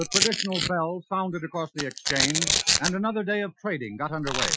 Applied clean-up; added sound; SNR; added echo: classical method Wiener filter.